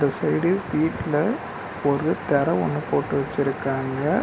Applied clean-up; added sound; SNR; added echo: none; none; none; none.